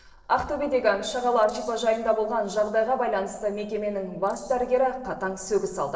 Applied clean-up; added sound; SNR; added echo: neural separator model SepFormer DNS4.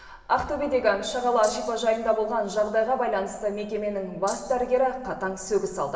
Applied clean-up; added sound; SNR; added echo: none; Rattle (instrument); 16 dB; reverberation time 1.3 s.